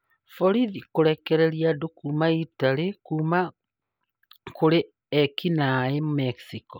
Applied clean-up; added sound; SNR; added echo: none; none; none; none.